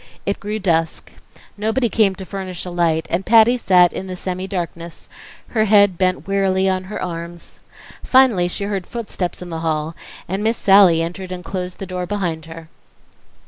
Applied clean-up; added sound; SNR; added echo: none; none; none; none.